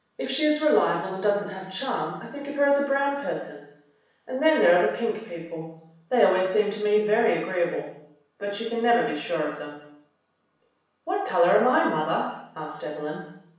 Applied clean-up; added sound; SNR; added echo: none; none; none; reverberation time 0.7 s.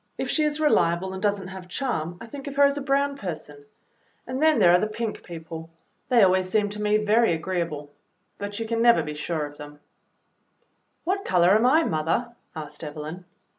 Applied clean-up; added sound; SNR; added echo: none; none; none; none.